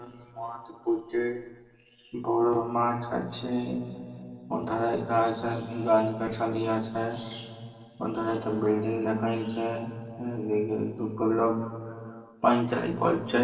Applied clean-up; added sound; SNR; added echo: neural separator model SepFormer DNS4.